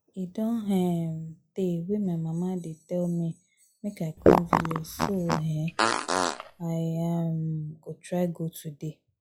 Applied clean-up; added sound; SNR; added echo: classical method log-MMSE.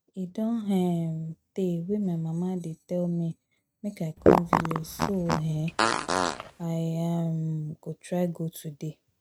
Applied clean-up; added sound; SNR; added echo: neural mask model RNNoise.